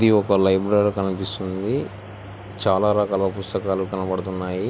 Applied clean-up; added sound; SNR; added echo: none; none; none; none.